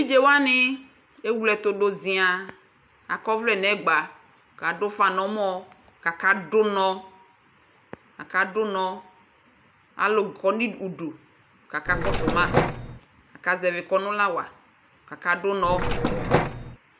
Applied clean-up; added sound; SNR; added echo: none; Mechanisms; -1 dB; none.